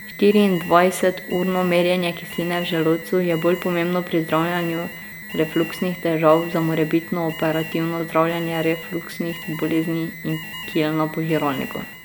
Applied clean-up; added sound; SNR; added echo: none; Alarm; 13 dB; none.